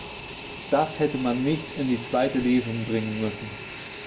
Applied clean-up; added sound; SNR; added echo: none; Fixed-wing aircraft, airplane; 11 dB; reverberation time 0.4 s.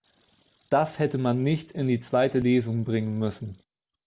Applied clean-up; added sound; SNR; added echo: none; none; none; none.